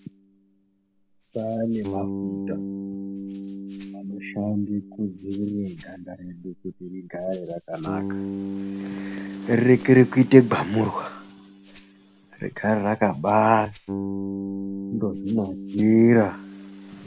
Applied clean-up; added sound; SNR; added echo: none; Bass guitar + Rattle (instrument); 10 dB; none.